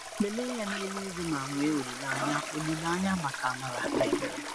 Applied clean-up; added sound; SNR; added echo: none; Toilet flush; 2 dB; none.